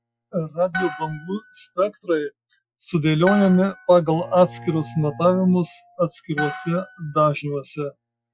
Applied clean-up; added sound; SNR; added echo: classical method Wiener filter.